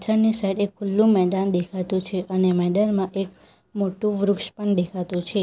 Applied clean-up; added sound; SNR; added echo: none; none; none; none.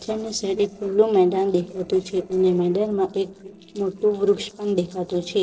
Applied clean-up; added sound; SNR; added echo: neural separator model SepFormer DNS4.